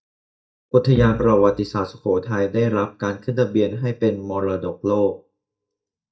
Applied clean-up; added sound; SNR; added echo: neural mask model DeepFilterNet 3.